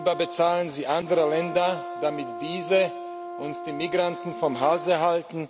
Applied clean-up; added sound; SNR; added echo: none; Brass instrument; 10 dB; none.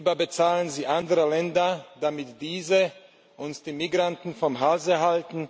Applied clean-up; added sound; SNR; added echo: none; none; none; none.